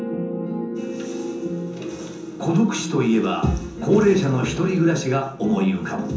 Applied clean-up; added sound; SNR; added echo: none; none; none; reverberation time 0.6 s.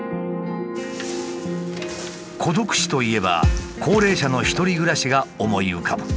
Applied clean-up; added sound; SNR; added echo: none; none; none; none.